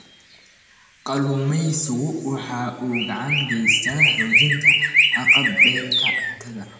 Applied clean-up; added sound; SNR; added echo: none; Chirp, tweet; -5 dB; reverberation time 1.7 s.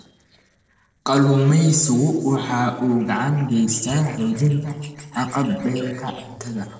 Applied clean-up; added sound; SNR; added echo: neural separator model SepFormer DNS4.